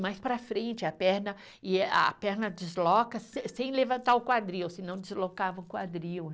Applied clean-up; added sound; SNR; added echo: neural separator model SepFormer DNS4.